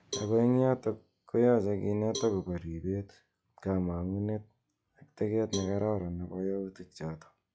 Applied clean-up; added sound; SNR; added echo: classical method log-MMSE.